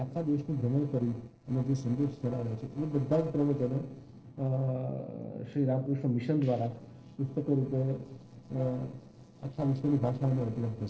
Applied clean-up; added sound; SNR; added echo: neural separator model SepFormer DNS4.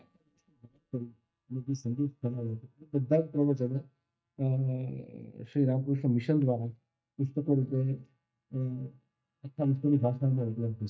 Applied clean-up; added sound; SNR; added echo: neural mask model DeepFilterNet 3.